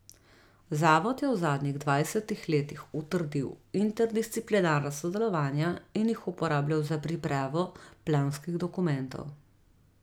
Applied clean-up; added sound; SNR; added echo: none; none; none; none.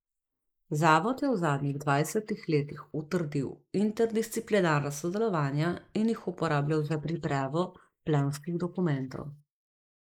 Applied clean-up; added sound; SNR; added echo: neural mask model Resemble Enhance denoiser.